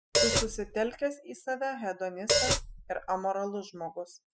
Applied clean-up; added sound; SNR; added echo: classical method spectral subtraction.